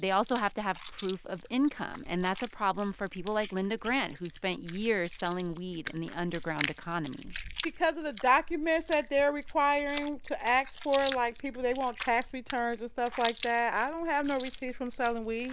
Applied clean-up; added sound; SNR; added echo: none; Chewing, mastication; 10 dB; none.